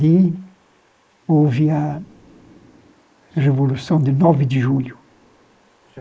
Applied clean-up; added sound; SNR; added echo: neural mask model Resemble Enhance denoiser.